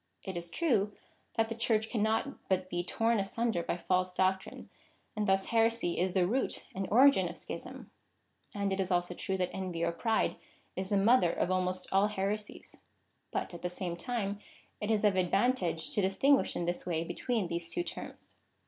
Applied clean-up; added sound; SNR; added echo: none; none; none; none.